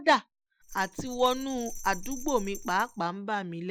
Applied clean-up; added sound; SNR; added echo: none; Bell; 10 dB; none.